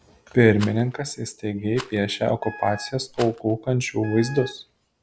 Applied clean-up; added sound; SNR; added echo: none; Rattle + Wind instrument, woodwind instrument; 17 dB; none.